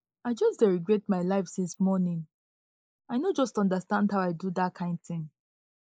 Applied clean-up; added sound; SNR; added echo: neural mask model Resemble Enhance denoiser.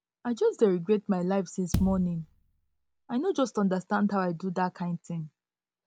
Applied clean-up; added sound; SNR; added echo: none; Bass drum; 7 dB; none.